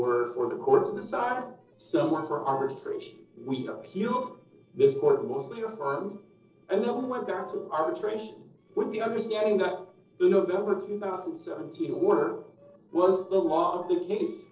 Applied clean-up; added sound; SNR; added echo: neural separator model SepFormer DNS4.